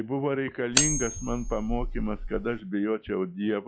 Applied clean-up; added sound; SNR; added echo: classical method log-MMSE.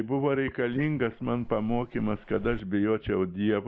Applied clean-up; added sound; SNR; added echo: neural mask model Resemble Enhance denoiser.